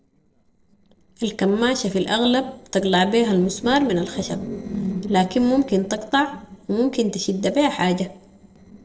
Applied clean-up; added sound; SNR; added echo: neural separator model SepFormer DNS4.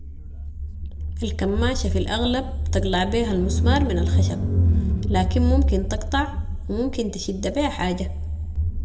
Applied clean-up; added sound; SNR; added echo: none; Engine / Car; -3 dB; reverberation time 0.8 s.